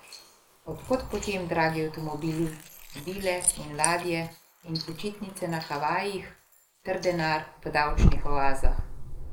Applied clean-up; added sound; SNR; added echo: neural mask model Resemble Enhance denoiser.